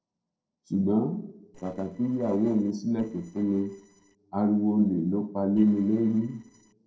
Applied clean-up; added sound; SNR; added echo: neural separator model SepFormer DNS4.